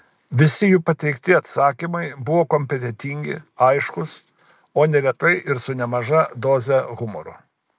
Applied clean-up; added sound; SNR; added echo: none; none; none; none.